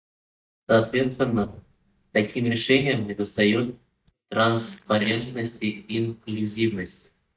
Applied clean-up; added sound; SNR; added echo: neural mask model DeepFilterNet 3.